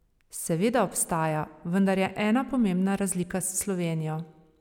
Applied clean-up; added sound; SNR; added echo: none; none; none; none.